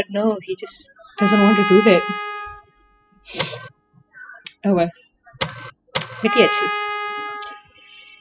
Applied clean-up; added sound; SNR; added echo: classical method spectral subtraction.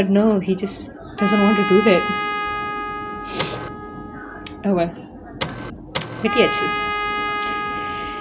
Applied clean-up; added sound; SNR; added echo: none; Trumpet + Printer; 4 dB; none.